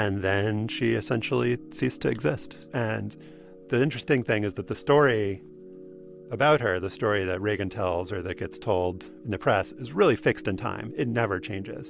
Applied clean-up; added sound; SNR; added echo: none; none; none; none.